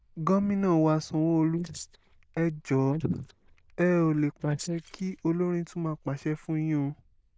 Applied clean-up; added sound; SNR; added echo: neural diffusion model UNIVERSE++.